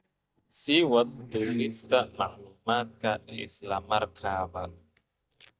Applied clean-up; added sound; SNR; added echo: neural mask model DeepFilterNet 3.